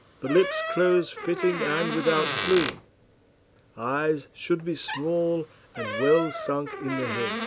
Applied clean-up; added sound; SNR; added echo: none; Door; 7 dB; none.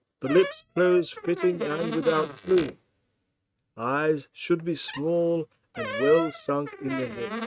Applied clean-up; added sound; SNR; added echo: neural mask model RNNoise.